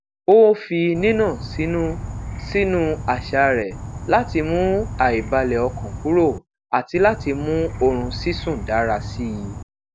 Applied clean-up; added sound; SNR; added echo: none; Insect; 10 dB; none.